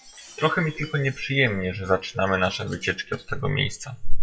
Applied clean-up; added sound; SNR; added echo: classical method WPE with log-MMSE.